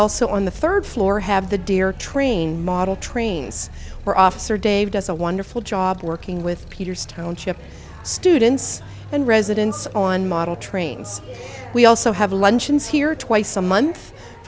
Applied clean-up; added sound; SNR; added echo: none; Motorcycle; 16 dB; none.